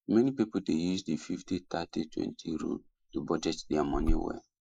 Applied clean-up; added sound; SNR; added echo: neural mask model Resemble Enhance denoiser.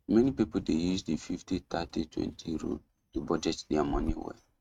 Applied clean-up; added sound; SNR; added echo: neural mask model RNNoise.